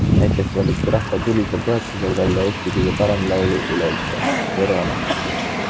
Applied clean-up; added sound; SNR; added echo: none; Train; 0 dB; none.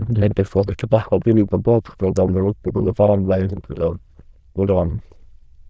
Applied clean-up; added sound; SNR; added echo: neural diffusion model UNIVERSE++.